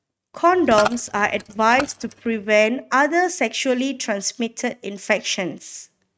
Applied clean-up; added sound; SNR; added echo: neural mask model RNNoise.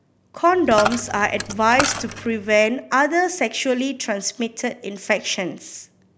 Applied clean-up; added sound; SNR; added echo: none; Coin (dropping); 7 dB; none.